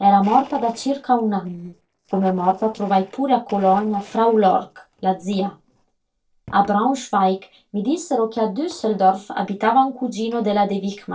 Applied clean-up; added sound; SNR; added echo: neural separator model SepFormer DNS4.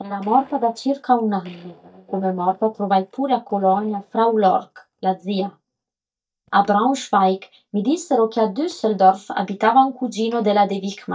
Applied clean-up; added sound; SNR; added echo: neural mask model DeepFilterNet 3.